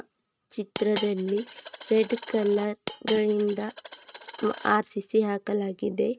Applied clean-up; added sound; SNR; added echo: neural mask model RNNoise.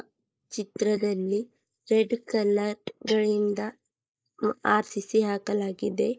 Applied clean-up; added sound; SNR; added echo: neural mask model Resemble Enhance denoiser.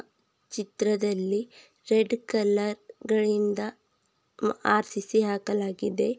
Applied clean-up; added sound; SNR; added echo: none; none; none; none.